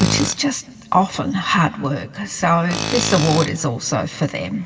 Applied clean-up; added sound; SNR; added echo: none; Tools; 8 dB; reverberation time 2.2 s.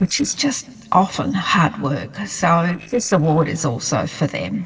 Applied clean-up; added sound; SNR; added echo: neural separator model SepFormer DNS4.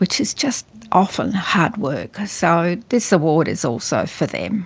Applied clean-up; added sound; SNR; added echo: none; none; none; none.